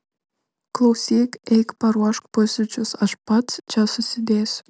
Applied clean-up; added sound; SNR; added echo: none; none; none; none.